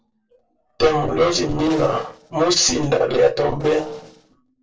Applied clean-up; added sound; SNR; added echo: neural separator model SepFormer DNS4.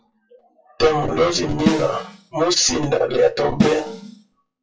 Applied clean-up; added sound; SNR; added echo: classical method WPE with log-MMSE.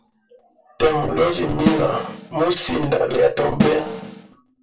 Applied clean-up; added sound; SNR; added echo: none; Snare drum; 3 dB; reverberation time 0.2 s.